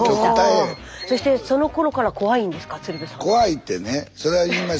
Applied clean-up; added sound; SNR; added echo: none; Squeak; 18 dB; none.